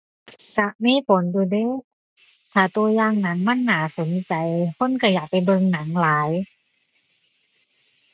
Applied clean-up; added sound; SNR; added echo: none; none; none; none.